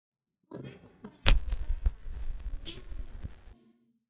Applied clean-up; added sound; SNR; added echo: neural mask model DeepFilterNet 3.